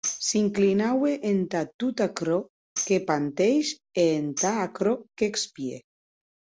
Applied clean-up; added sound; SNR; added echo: neural separator model SepFormer DNS4.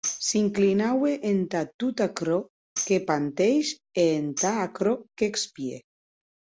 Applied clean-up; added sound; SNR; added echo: none; Tambourine; 12 dB; none.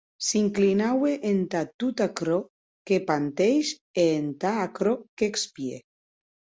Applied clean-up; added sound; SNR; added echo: none; none; none; none.